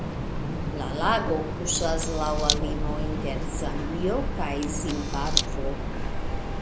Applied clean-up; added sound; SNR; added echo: none; Train + Camera; -3 dB; none.